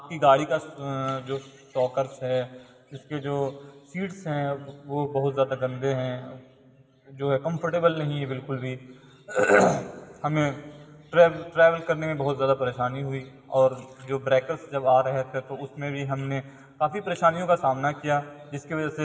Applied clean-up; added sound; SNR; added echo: none; none; none; reverberation time 2.6 s.